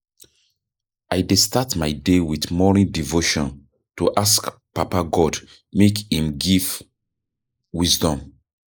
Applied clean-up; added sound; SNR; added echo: neural mask model Resemble Enhance denoiser.